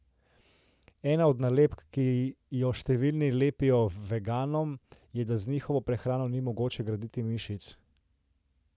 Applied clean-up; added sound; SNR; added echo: none; none; none; none.